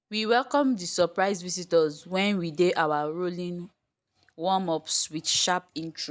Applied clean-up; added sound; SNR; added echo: none; none; none; none.